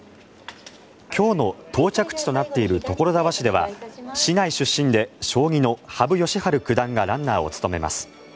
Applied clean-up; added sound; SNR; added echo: none; none; none; none.